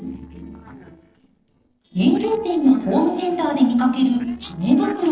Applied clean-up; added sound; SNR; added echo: neural separator model SepFormer DNS4.